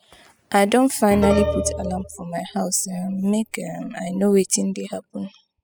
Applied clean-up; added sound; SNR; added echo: classical method spectral subtraction.